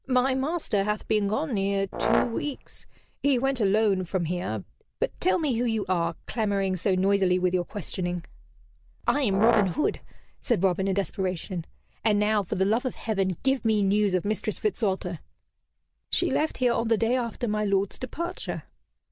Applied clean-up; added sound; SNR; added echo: none; Brass instrument; 4 dB; none.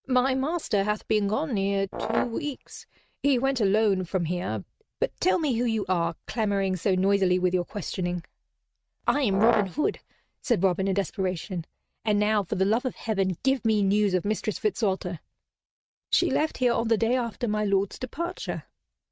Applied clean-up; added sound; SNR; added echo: neural mask model RNNoise.